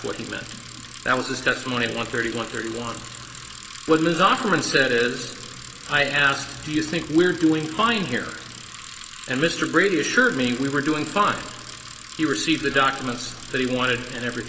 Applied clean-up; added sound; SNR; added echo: none; Bicycle; 15 dB; reverberation time 1.3 s.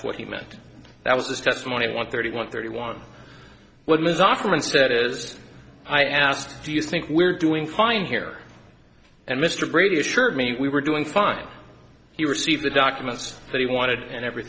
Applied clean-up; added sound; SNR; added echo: none; none; none; none.